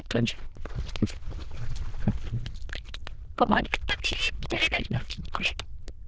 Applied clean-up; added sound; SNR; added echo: neural diffusion model UNIVERSE++.